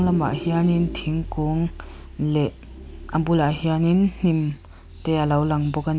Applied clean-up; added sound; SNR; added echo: none; Vehicle; 13 dB; none.